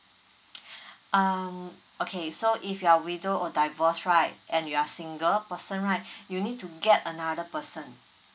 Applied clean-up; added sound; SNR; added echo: none; none; none; none.